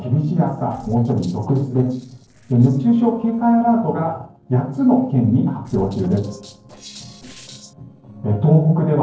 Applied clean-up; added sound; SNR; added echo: neural separator model SepFormer DNS4.